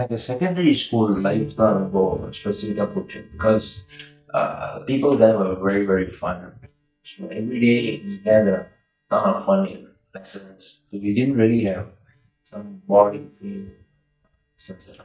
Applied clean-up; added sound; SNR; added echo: neural mask model DeepFilterNet 3.